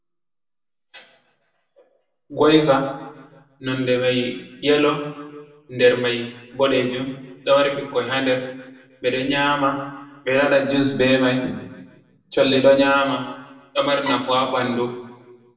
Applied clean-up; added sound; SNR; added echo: none; Bowed string instrument; 12 dB; reverberation time 0.9 s.